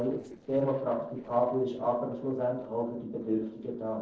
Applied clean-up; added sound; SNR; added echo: neural separator model SepFormer DNS4.